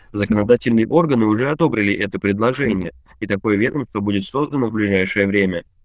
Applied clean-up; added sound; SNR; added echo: neural diffusion model UNIVERSE++.